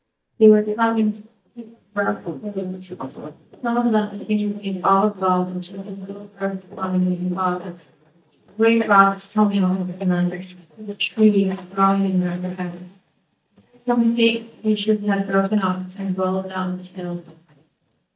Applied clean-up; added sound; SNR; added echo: neural mask model DeepFilterNet 3.